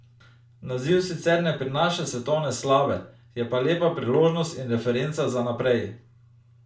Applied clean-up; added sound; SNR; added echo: none; none; none; reverberation time 0.3 s.